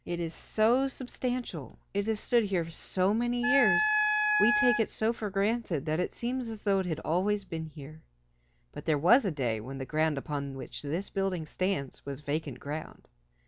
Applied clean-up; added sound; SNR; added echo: none; Wind instrument, woodwind instrument; -2 dB; none.